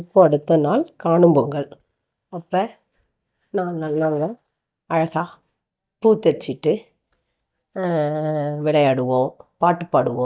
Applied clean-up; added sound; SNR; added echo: neural mask model DeepFilterNet 3.